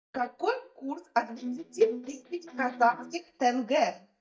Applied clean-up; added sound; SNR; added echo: neural mask model DeepFilterNet 3.